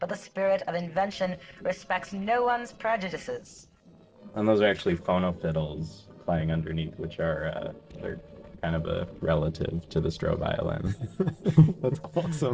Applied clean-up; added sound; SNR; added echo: neural separator model SepFormer DNS4.